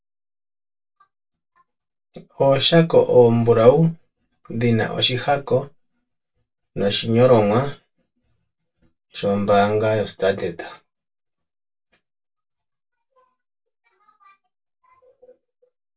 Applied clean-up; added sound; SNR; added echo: none; none; none; reverberation time 0.2 s.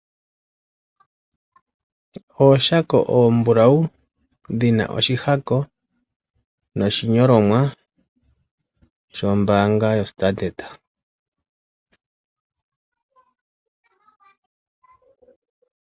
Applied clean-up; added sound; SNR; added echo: none; none; none; none.